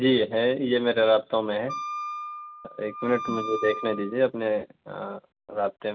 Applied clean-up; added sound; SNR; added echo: none; Wind instrument, woodwind instrument; 9 dB; none.